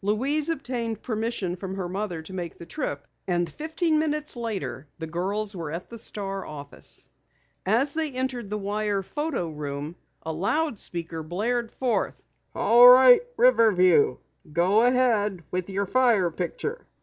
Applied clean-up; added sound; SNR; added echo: none; none; none; none.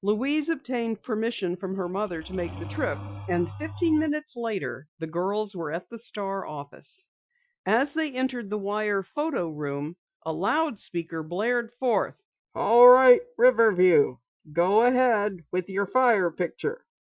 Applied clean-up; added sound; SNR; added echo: classical method Wiener filter.